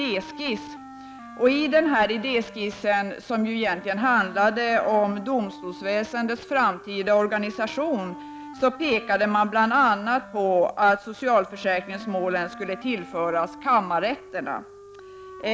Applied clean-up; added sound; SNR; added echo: none; Wind instrument, woodwind instrument; 18 dB; none.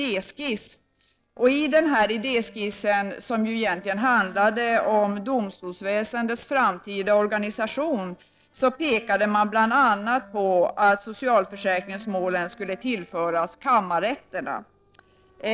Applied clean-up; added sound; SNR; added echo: neural separator model SepFormer DNS4.